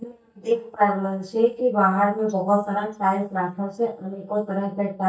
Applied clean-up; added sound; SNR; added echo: neural mask model DeepFilterNet 3.